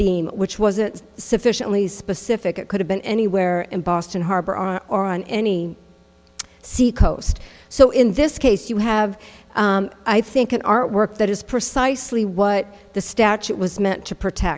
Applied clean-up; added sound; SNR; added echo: none; none; none; none.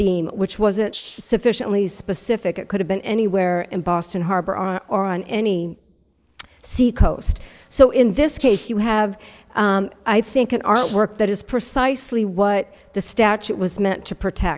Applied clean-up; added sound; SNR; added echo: neural mask model Resemble Enhance denoiser.